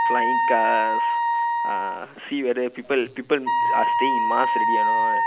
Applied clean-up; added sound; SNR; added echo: none; Wind instrument, woodwind instrument; -5 dB; none.